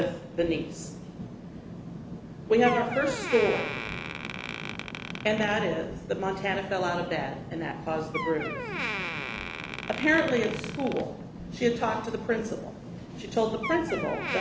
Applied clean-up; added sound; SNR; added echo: none; Door; 9 dB; none.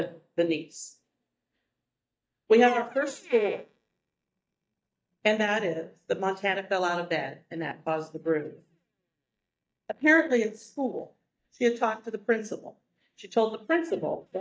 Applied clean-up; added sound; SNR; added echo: neural mask model DeepFilterNet 3.